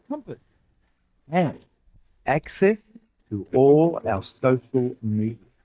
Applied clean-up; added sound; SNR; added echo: neural mask model DeepFilterNet 3.